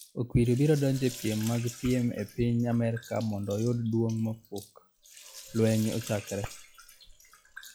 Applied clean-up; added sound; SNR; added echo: classical method log-MMSE.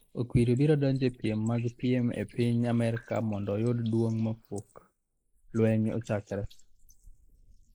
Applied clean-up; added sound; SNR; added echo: neural mask model Resemble Enhance denoiser.